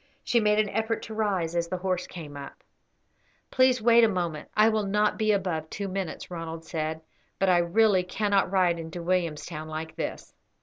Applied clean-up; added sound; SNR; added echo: none; none; none; none.